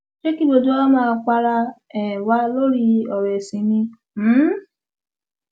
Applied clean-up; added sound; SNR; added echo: none; none; none; none.